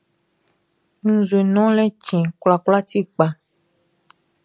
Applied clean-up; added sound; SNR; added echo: none; none; none; none.